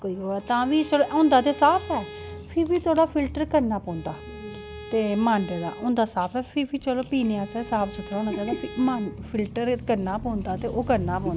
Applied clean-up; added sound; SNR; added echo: none; Bowed string instrument; 17 dB; none.